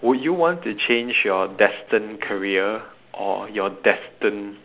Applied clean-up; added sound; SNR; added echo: none; none; none; none.